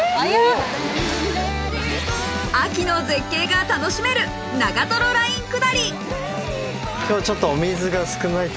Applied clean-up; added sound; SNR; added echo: none; none; none; none.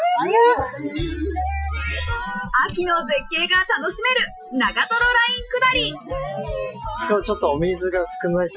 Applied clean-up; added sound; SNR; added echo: classical method Wiener filter.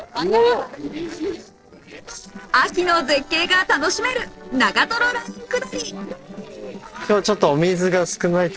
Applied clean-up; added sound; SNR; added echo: neural separator model SepFormer DNS4.